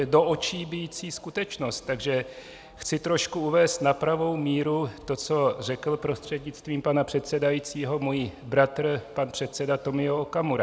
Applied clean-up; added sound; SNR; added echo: none; none; none; none.